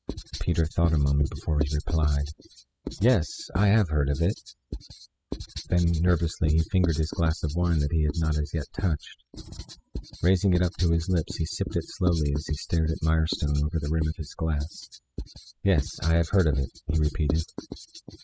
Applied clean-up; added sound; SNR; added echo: classical method spectral subtraction.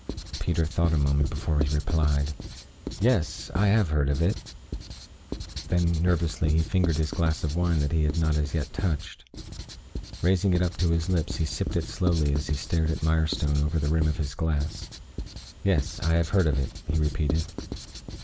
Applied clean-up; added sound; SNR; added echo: none; Writing; 10 dB; none.